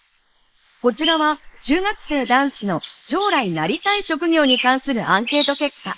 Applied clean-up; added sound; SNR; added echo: neural mask model Resemble Enhance denoiser.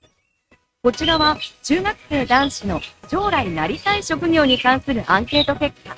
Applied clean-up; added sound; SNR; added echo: neural mask model RNNoise.